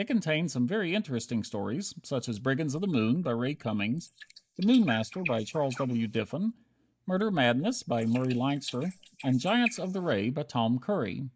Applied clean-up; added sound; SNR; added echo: neural mask model Resemble Enhance denoiser.